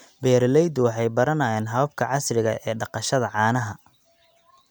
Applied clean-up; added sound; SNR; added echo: none; none; none; none.